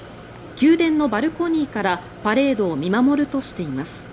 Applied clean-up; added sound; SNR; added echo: none; Idling; 20 dB; none.